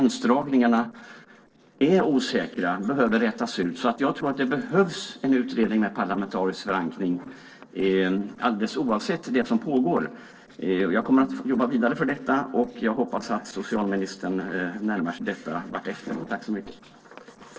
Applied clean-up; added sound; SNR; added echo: neural separator model SepFormer DNS4.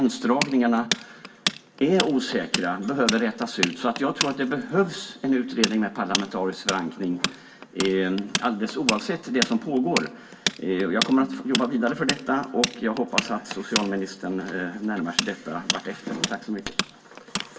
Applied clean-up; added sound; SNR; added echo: none; Tools; 6 dB; reverberation time 0.1 s.